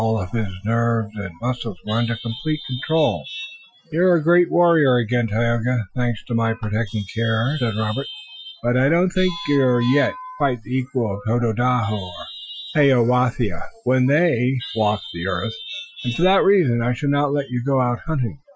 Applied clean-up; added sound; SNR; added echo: classical method Wiener filter.